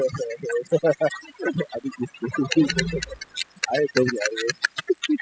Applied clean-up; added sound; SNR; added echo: classical method spectral subtraction.